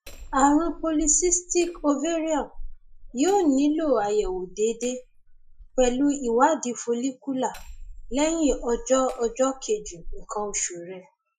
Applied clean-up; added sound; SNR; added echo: classical method Wiener filter.